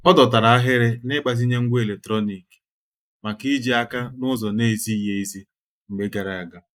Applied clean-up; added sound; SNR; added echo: neural mask model Resemble Enhance denoiser.